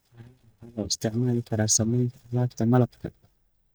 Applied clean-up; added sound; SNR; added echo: neural mask model DeepFilterNet 3.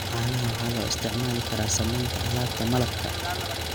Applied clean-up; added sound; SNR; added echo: none; Idling; 1 dB; none.